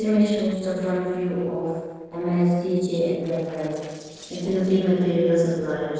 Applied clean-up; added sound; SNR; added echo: neural separator model SepFormer DNS4.